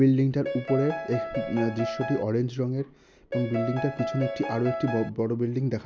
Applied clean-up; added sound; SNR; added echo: none; Piano; 6 dB; none.